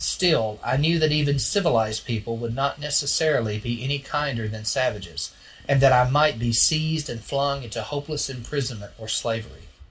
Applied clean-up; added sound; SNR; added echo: none; none; none; reverberation time 0.2 s.